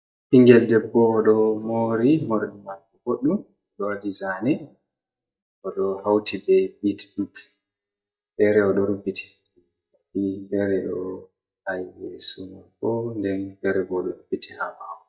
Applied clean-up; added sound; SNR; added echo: neural mask model DeepFilterNet 3.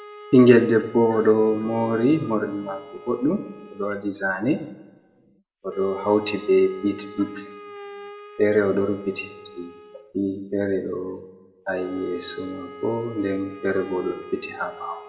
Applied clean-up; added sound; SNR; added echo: none; Wind instrument, woodwind instrument; 18 dB; reverberation time 0.7 s.